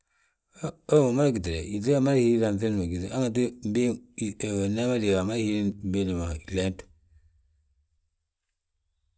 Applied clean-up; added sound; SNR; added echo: none; none; none; none.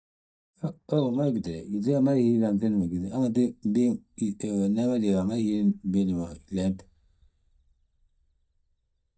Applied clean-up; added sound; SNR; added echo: neural mask model DeepFilterNet 3.